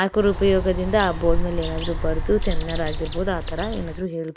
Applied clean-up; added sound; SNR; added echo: none; Bird; 2 dB; none.